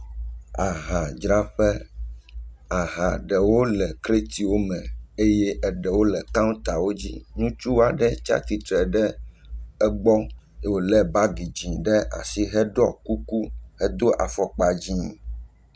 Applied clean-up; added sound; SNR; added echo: none; none; none; none.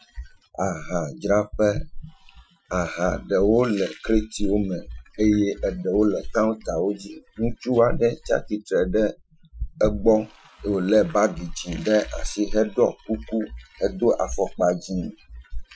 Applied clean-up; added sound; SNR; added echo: classical method Wiener filter.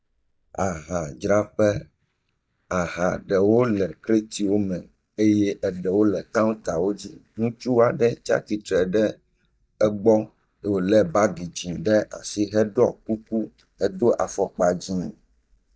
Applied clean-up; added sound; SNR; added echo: neural mask model DeepFilterNet 3.